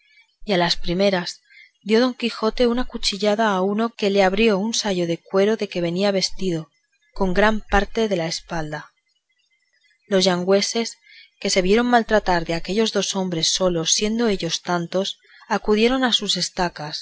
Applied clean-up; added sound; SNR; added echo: none; none; none; none.